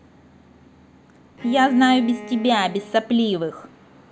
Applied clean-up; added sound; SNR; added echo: none; Bowed string instrument; 17 dB; none.